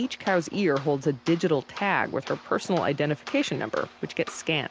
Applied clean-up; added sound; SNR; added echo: none; none; none; none.